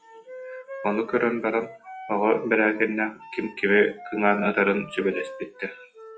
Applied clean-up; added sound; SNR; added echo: classical method log-MMSE.